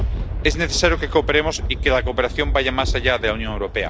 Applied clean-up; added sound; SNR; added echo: none; Thunder; 4 dB; none.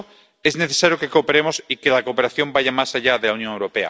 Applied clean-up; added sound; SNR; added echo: none; none; none; none.